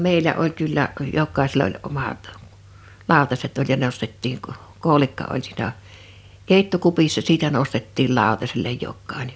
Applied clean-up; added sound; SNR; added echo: none; none; none; none.